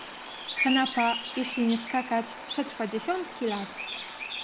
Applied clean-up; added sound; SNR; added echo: none; Bird vocalization, bird call, bird song; 6 dB; none.